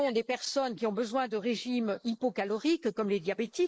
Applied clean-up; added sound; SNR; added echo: neural mask model Resemble Enhance denoiser.